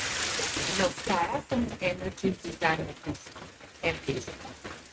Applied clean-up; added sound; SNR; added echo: neural mask model RNNoise.